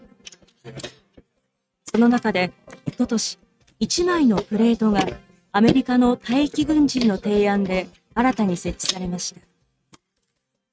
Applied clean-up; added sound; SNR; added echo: neural mask model RNNoise.